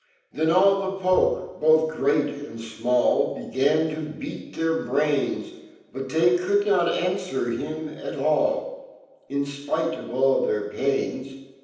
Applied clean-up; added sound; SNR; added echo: none; none; none; reverberation time 0.9 s.